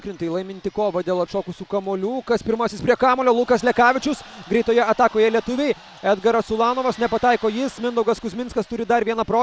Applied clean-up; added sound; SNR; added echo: none; none; none; none.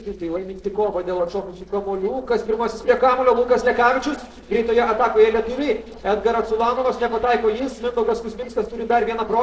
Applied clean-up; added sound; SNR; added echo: neural separator model SepFormer DNS4.